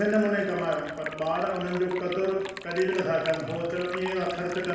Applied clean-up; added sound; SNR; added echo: none; Liquid; 14 dB; reverberation time 1.0 s.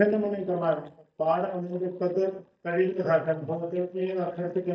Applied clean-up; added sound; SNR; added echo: neural mask model DeepFilterNet 3.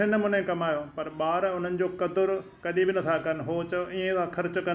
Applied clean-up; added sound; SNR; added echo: none; none; none; none.